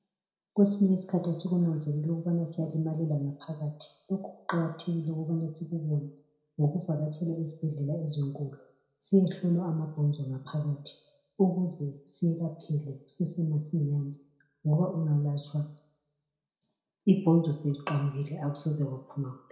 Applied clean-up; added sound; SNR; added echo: none; none; none; reverberation time 0.6 s.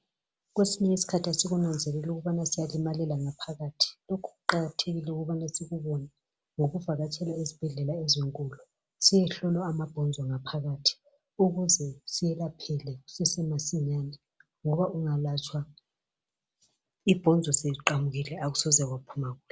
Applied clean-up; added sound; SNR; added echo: none; none; none; none.